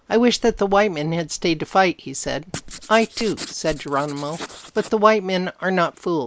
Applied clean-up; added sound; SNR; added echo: neural mask model Resemble Enhance denoiser.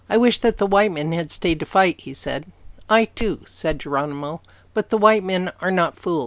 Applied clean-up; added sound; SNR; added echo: none; none; none; none.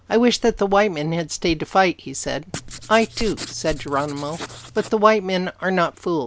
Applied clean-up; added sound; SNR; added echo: none; Writing; 16 dB; none.